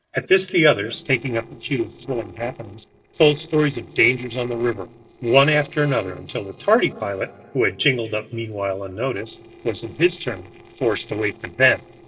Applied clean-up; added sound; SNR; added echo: neural separator model SepFormer DNS4.